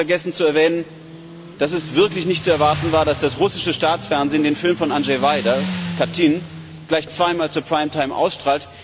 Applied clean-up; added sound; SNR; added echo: none; Motorcycle; 12 dB; none.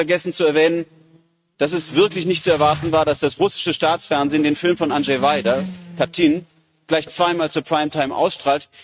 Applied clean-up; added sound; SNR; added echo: neural mask model RNNoise.